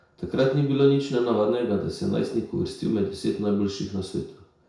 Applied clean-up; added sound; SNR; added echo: none; none; none; reverberation time 0.6 s.